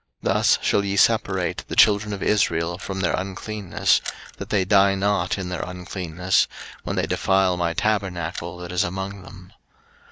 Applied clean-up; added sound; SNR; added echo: neural mask model DeepFilterNet 3.